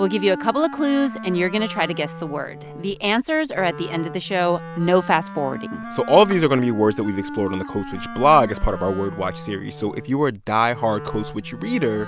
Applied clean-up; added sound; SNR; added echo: none; Wind instrument, woodwind instrument; 13 dB; none.